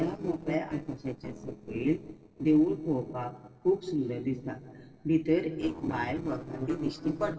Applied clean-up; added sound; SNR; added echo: neural separator model SepFormer DNS4.